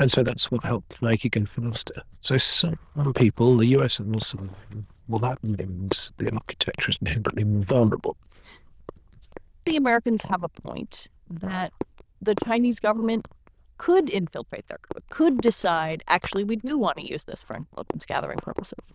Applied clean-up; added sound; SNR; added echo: neural diffusion model UNIVERSE++.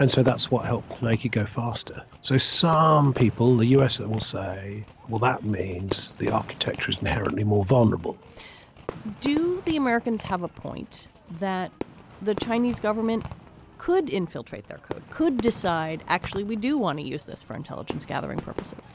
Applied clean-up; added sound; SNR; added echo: none; Fireworks; 14 dB; none.